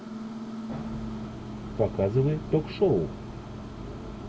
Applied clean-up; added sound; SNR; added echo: none; Microwave oven; 9 dB; none.